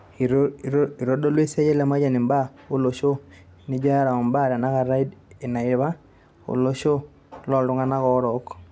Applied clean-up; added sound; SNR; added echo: none; none; none; none.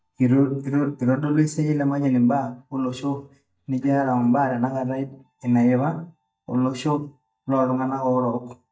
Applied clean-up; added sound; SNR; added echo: neural mask model DeepFilterNet 3.